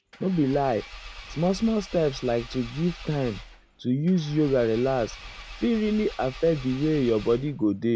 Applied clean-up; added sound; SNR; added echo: none; Engine / Car; 16 dB; none.